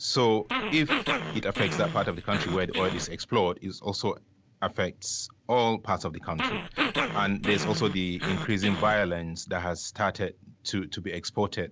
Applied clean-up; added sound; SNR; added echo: none; Growling; 3 dB; none.